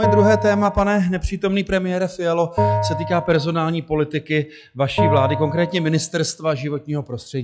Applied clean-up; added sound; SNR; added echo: classical method log-MMSE.